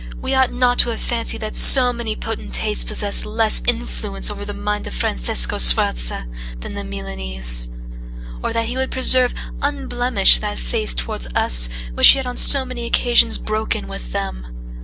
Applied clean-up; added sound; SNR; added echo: none; none; none; none.